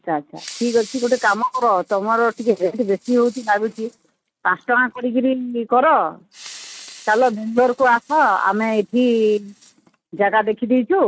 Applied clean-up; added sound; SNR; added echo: neural mask model RNNoise.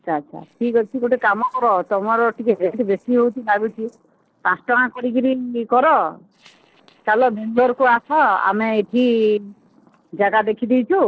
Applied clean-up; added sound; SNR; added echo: neural separator model SepFormer DNS4.